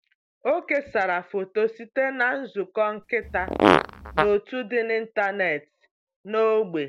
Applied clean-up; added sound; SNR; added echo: none; Fart; -3 dB; none.